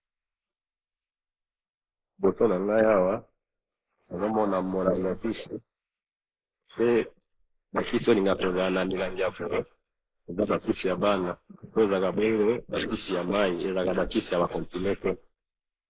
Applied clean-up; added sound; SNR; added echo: neural mask model Resemble Enhance denoiser.